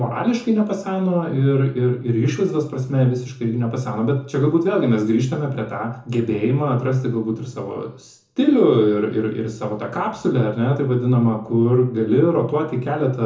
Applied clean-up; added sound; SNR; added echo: none; none; none; reverberation time 0.6 s.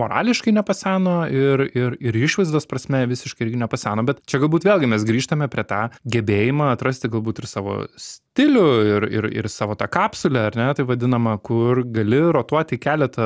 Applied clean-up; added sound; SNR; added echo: none; none; none; none.